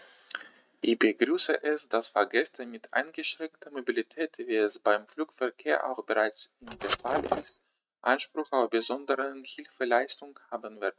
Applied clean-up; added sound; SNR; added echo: neural mask model RNNoise.